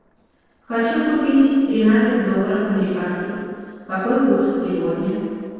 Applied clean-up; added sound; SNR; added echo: neural separator model SepFormer DNS4.